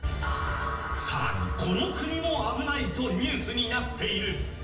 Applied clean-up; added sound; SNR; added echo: none; none; none; reverberation time 0.7 s.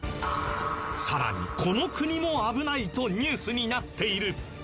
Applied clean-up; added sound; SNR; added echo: none; none; none; none.